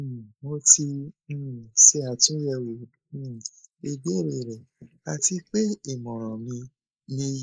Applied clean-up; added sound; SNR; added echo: neural mask model Resemble Enhance denoiser.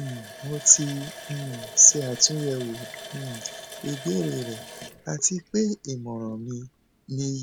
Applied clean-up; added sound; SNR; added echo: none; Water tap, faucet; 16 dB; none.